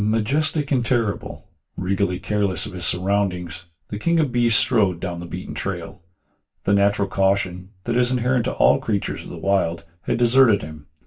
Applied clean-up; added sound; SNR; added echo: none; none; none; reverberation time 0.2 s.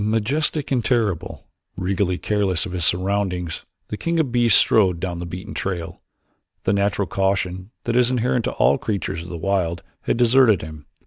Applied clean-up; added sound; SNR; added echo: none; none; none; none.